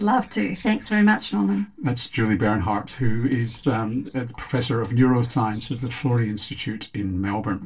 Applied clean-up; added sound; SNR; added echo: neural separator model SepFormer DNS4.